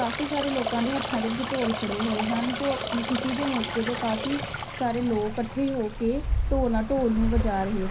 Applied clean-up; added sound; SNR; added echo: none; Stream; 3 dB; reverberation time 0.5 s.